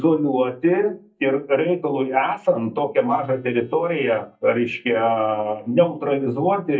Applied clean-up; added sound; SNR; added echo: neural mask model DeepFilterNet 3.